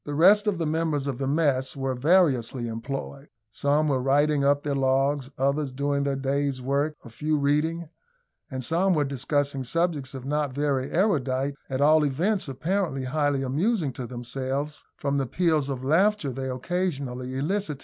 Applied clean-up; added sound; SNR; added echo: none; none; none; none.